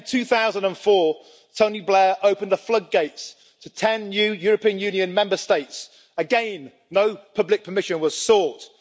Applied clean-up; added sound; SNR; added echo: none; none; none; none.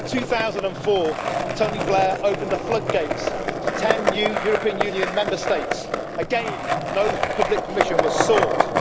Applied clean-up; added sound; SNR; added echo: none; Skateboard; 0 dB; none.